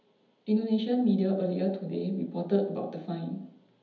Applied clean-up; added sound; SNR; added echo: none; none; none; reverberation time 0.7 s.